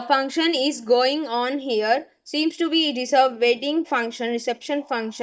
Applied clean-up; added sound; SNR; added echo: neural mask model DeepFilterNet 3.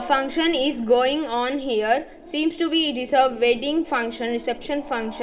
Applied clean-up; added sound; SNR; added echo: none; Growling; 18 dB; reverberation time 0.8 s.